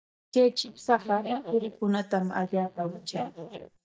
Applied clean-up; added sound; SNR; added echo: neural mask model DeepFilterNet 3.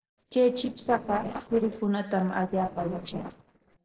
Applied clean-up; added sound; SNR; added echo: neural separator model SepFormer DNS4.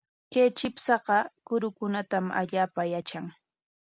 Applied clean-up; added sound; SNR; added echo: none; none; none; none.